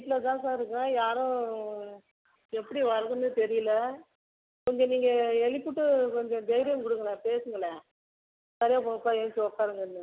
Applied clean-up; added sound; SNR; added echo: none; none; none; none.